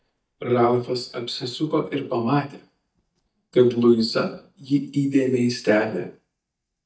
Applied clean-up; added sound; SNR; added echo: neural mask model DeepFilterNet 3.